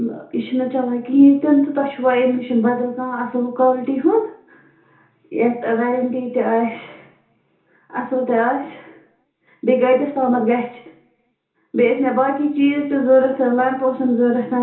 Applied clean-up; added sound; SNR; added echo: none; none; none; reverberation time 0.7 s.